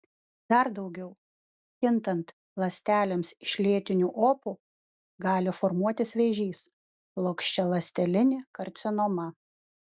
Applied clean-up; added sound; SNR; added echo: none; none; none; none.